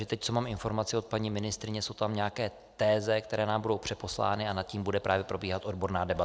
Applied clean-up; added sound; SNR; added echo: none; none; none; none.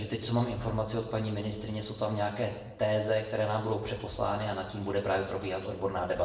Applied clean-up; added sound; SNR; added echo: none; none; none; reverberation time 1.0 s.